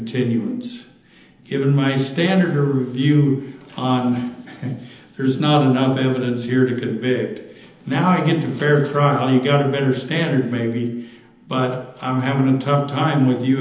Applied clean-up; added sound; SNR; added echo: none; none; none; reverberation time 0.9 s.